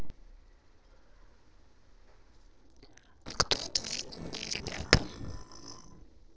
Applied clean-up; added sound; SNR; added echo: neural separator model SepFormer DNS4.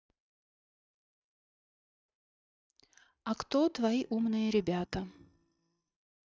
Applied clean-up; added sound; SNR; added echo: neural mask model RNNoise.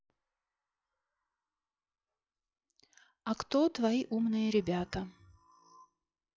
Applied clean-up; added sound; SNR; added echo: classical method log-MMSE.